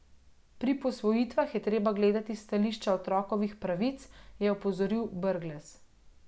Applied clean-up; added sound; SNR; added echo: none; none; none; none.